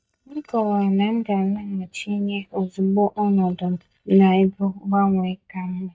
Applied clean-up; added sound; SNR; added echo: neural mask model DeepFilterNet 3.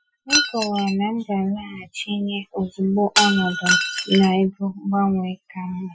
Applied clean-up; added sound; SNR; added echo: classical method Wiener filter.